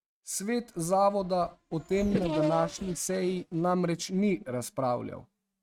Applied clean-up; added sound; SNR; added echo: neural mask model RNNoise.